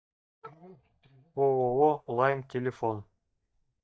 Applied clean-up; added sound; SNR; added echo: neural mask model DeepFilterNet 3.